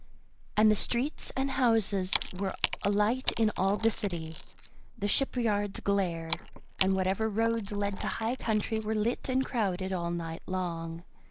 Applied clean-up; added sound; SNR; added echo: neural mask model Resemble Enhance denoiser.